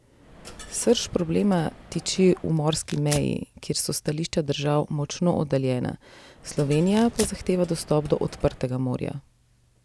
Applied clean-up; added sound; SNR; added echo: none; Tearing + Coin (dropping); 17 dB; none.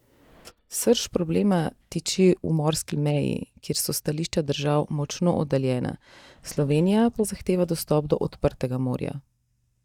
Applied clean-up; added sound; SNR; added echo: neural mask model DeepFilterNet 3.